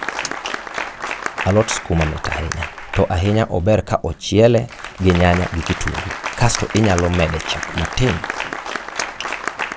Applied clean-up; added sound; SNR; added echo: none; Applause; 8 dB; none.